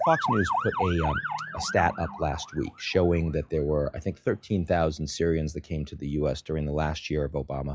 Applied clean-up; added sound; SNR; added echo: classical method log-MMSE.